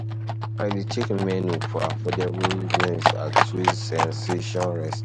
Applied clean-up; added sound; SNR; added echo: none; Organ + Livestock, farm animals, working animals; -3 dB; none.